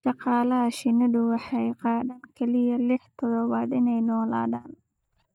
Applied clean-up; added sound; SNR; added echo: neural mask model DeepFilterNet 3.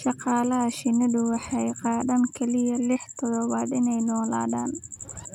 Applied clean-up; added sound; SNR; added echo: none; Zipper (clothing); 20 dB; none.